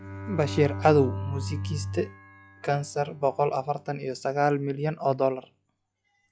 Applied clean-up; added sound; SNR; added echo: classical method log-MMSE.